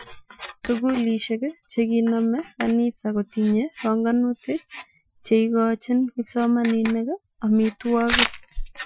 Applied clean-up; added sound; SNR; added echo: classical method Wiener filter.